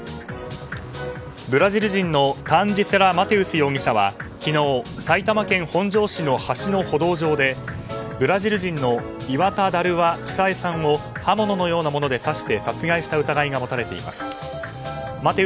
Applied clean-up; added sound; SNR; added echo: none; none; none; none.